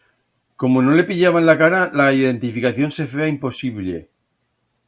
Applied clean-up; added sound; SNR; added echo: none; none; none; none.